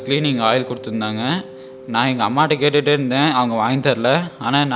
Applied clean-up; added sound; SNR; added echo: none; Mallet percussion; 19 dB; none.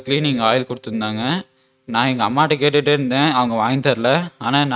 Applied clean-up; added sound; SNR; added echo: neural mask model RNNoise.